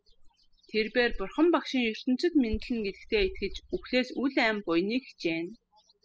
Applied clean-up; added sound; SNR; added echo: classical method spectral subtraction.